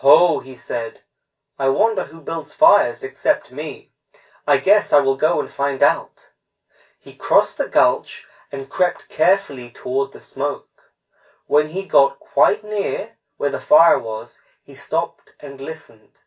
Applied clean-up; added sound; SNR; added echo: none; none; none; reverberation time 0.2 s.